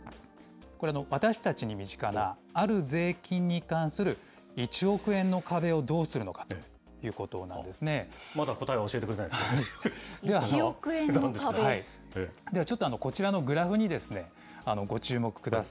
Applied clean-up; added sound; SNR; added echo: none; none; none; none.